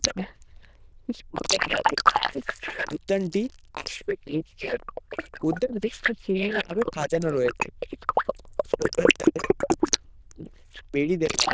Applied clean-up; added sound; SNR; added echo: neural diffusion model UNIVERSE++.